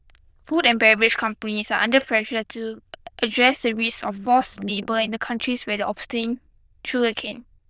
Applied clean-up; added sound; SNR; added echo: neural diffusion model UNIVERSE++.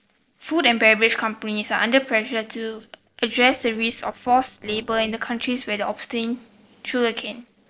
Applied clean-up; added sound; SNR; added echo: neural separator model SepFormer DNS4.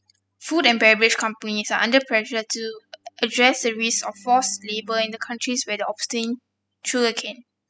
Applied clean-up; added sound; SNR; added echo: classical method spectral subtraction.